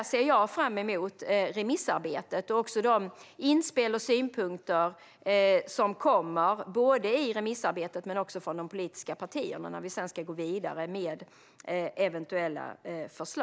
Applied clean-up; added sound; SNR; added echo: none; none; none; none.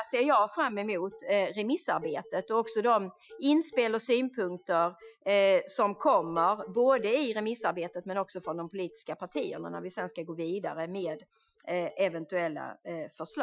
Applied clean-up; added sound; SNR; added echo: classical method Wiener filter.